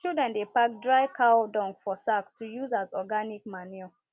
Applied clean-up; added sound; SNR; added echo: none; none; none; none.